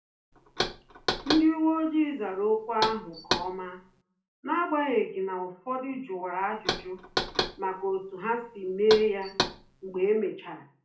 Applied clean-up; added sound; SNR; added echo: none; Knock; 5 dB; reverberation time 0.3 s.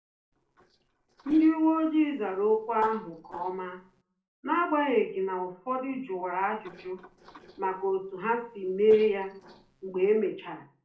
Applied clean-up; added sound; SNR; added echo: neural separator model SepFormer DNS4.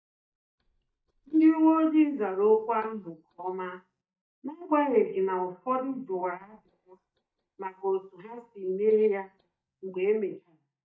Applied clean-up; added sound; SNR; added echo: neural mask model DeepFilterNet 3.